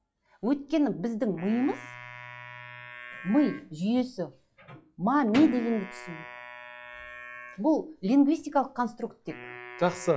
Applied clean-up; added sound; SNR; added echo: classical method log-MMSE.